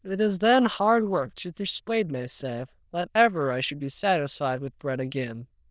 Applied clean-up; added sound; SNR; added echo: neural diffusion model UNIVERSE++.